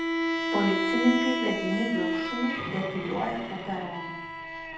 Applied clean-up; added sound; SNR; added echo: none; Bowed string instrument; 0 dB; reverberation time 0.9 s.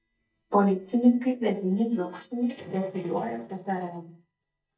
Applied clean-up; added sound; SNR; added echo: neural mask model DeepFilterNet 3.